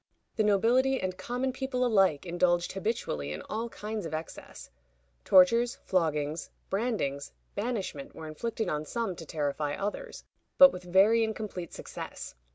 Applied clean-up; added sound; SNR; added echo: none; none; none; none.